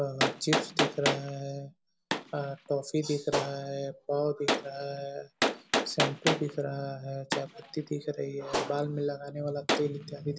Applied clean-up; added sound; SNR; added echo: none; Gunshot, gunfire; 1 dB; none.